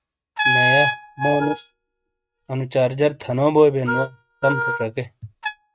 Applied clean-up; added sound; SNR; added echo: neural mask model RNNoise.